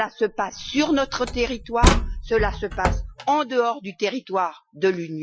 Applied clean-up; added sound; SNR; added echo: classical method Wiener filter.